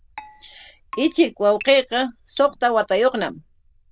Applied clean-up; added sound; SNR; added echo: neural diffusion model UNIVERSE++.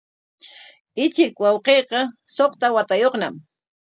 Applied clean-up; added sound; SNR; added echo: none; none; none; none.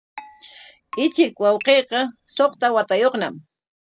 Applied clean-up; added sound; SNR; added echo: none; Keyboard (musical); 20 dB; none.